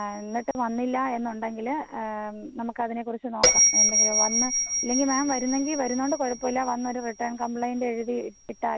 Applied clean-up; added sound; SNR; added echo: none; Bell; 0 dB; none.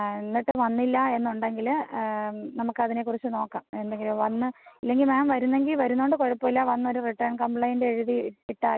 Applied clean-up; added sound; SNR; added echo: none; none; none; none.